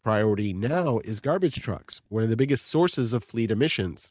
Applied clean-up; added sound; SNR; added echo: neural mask model DeepFilterNet 3.